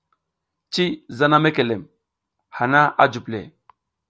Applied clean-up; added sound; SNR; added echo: none; none; none; none.